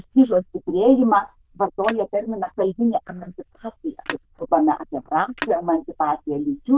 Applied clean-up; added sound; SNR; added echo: neural diffusion model UNIVERSE++.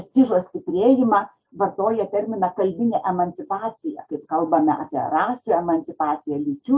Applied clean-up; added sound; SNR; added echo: none; none; none; none.